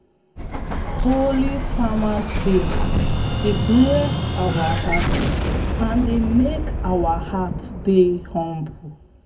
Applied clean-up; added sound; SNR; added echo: none; Explosion; 1 dB; reverberation time 0.3 s.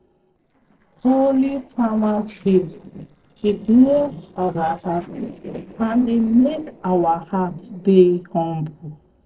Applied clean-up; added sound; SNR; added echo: neural separator model SepFormer DNS4.